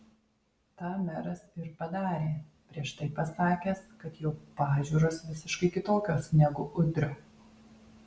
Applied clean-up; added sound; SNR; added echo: none; none; none; none.